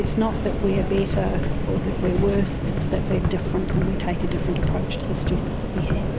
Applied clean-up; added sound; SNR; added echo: none; Subway, metro, underground; -3 dB; none.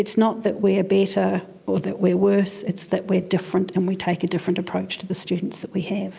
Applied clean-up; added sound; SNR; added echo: none; none; none; none.